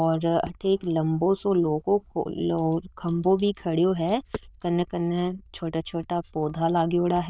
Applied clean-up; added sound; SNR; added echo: neural diffusion model UNIVERSE++.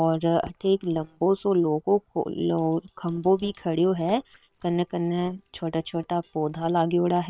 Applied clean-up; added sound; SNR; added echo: neural separator model SepFormer WHAM!.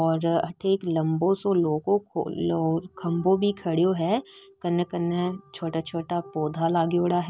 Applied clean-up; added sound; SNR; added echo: none; none; none; none.